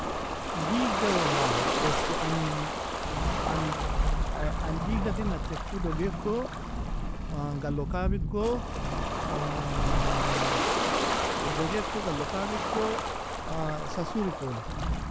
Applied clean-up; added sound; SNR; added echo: none; Thunderstorm + Ocean; -4 dB; none.